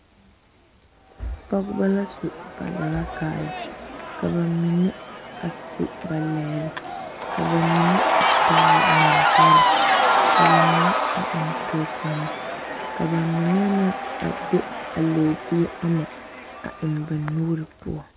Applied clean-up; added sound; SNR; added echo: none; Crowd / Cheering; -2 dB; none.